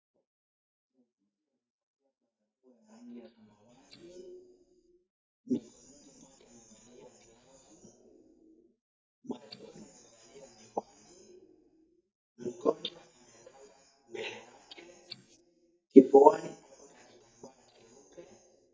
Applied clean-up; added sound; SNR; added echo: neural mask model DeepFilterNet 3.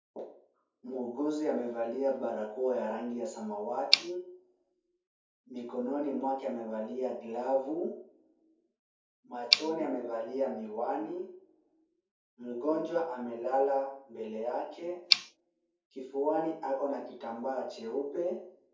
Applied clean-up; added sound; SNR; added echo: none; Tick; 5 dB; reverberation time 0.6 s.